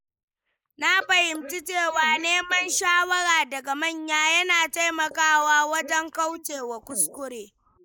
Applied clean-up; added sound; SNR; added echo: neural mask model Resemble Enhance denoiser.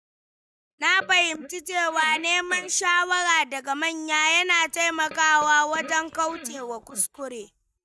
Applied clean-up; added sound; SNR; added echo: neural mask model DeepFilterNet 3.